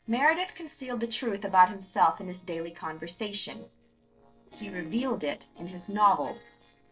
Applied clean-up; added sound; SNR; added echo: neural separator model SepFormer DNS4.